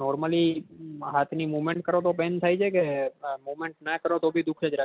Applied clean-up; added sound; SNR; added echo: none; none; none; none.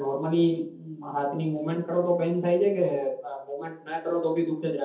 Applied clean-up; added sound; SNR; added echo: none; none; none; reverberation time 0.5 s.